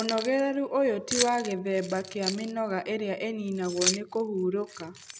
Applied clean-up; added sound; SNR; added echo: none; Keys jangling; 4 dB; none.